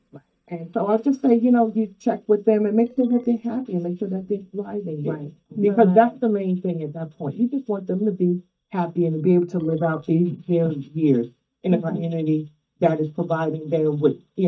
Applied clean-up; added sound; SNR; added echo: neural mask model DeepFilterNet 3.